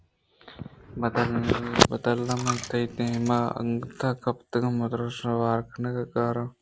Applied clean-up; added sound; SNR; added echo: none; Coin (dropping); 14 dB; none.